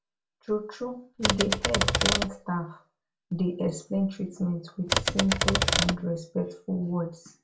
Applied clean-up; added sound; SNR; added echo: none; Typewriter; -4 dB; reverberation time 0.2 s.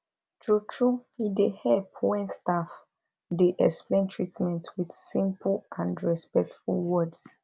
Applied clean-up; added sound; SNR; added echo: none; none; none; none.